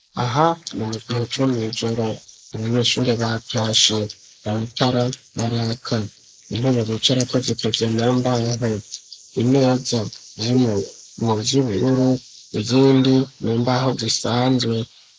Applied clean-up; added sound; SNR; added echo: neural mask model Resemble Enhance denoiser.